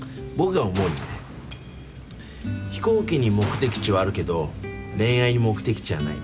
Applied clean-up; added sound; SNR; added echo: none; Gunshot, gunfire; 16 dB; none.